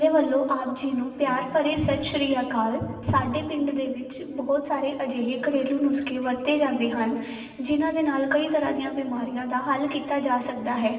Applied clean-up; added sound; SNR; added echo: none; none; none; reverberation time 1.4 s.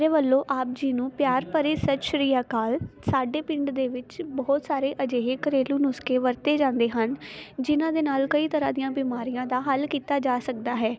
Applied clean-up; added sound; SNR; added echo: none; none; none; none.